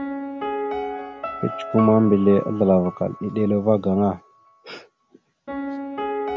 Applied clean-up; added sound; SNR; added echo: none; Piano; 9 dB; none.